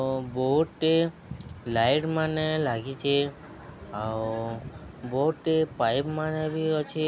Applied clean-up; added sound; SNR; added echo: none; none; none; none.